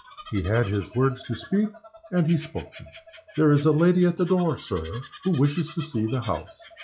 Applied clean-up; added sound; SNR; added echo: classical method log-MMSE.